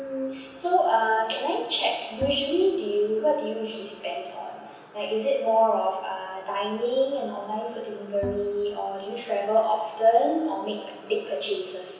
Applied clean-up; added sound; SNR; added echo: none; Bowed string instrument; 14 dB; reverberation time 0.9 s.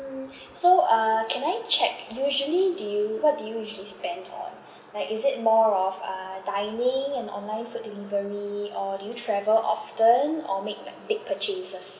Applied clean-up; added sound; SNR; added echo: none; none; none; none.